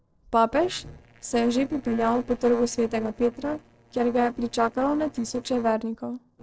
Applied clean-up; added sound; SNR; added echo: neural separator model SepFormer DNS4.